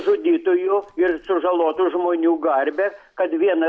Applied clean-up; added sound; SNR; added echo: none; none; none; none.